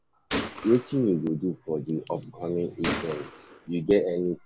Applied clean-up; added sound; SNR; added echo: none; Gunshot, gunfire; 10 dB; none.